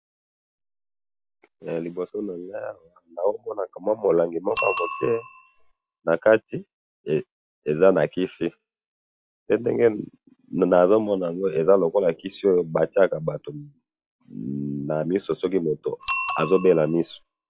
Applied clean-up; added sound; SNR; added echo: classical method log-MMSE.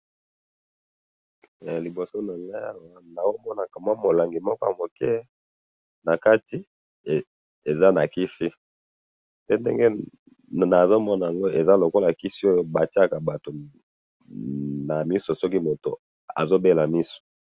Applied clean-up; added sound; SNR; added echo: none; none; none; none.